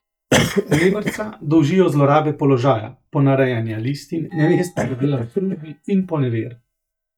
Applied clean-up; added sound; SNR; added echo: neural mask model DeepFilterNet 3.